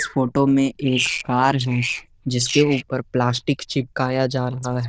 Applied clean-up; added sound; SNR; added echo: neural diffusion model UNIVERSE++.